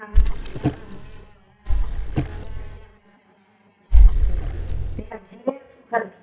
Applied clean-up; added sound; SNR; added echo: neural mask model DeepFilterNet 3.